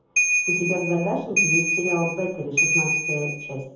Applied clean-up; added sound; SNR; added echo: none; Ringtone / Bell; -3 dB; reverberation time 0.7 s.